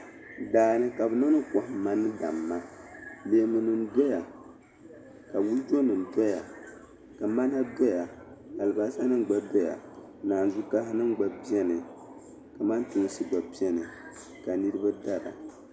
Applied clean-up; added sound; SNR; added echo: none; none; none; none.